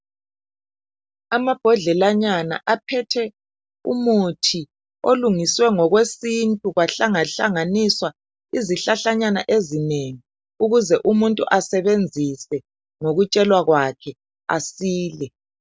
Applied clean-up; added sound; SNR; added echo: none; none; none; none.